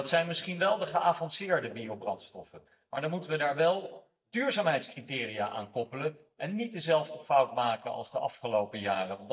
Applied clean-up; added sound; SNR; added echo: neural mask model DeepFilterNet 3.